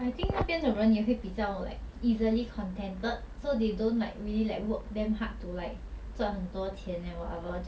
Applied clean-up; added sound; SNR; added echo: none; none; none; none.